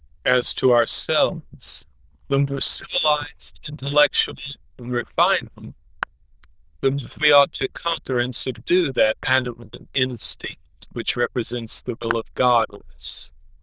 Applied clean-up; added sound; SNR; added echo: neural diffusion model UNIVERSE++.